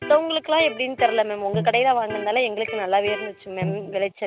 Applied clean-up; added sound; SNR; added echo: none; Electric guitar; 11 dB; none.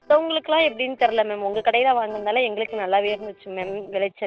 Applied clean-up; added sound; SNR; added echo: neural separator model SepFormer DNS4.